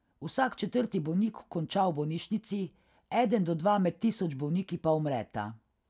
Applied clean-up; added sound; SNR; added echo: none; none; none; none.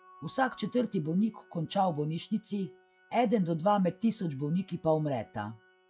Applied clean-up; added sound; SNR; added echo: classical method log-MMSE.